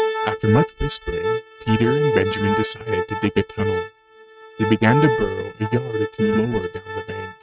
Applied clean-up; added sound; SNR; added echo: neural mask model RNNoise.